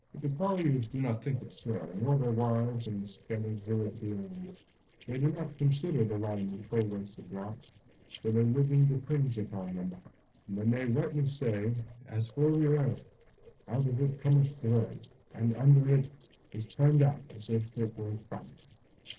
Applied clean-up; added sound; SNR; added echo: neural separator model SepFormer DNS4.